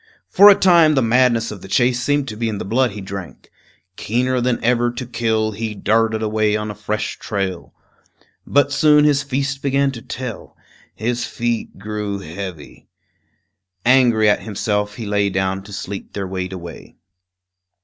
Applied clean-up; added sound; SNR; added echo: none; none; none; none.